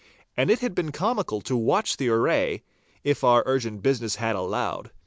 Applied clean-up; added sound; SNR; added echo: none; none; none; none.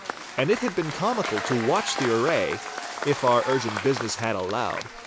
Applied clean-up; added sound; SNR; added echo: none; Applause / Crowd / Cheering; 7 dB; none.